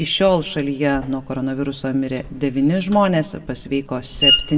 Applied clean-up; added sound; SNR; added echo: none; Screech; 6 dB; reverberation time 0.8 s.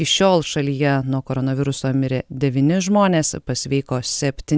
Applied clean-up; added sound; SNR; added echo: none; none; none; none.